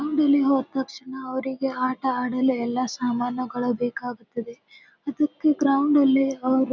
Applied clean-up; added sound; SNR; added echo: none; none; none; none.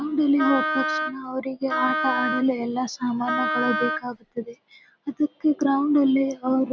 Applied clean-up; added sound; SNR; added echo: none; Wind instrument, woodwind instrument; 3 dB; none.